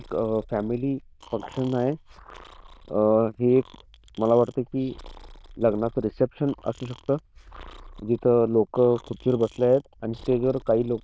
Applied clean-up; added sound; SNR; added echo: neural diffusion model UNIVERSE++.